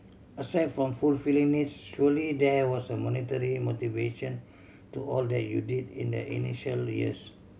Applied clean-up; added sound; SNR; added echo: none; none; none; none.